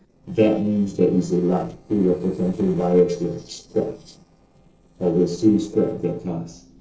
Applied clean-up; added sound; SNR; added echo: neural separator model SepFormer DNS4.